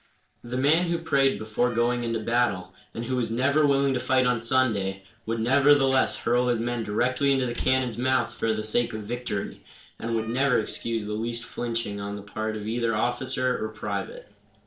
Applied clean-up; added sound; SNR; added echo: neural separator model SepFormer DNS4.